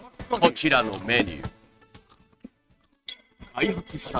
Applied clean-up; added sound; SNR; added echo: neural mask model RNNoise.